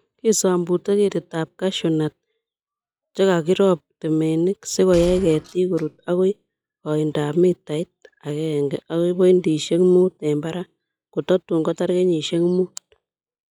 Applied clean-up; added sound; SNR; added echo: classical method log-MMSE.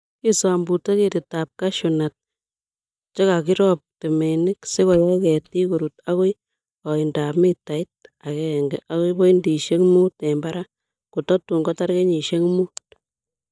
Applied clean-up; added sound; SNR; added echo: neural mask model DeepFilterNet 3.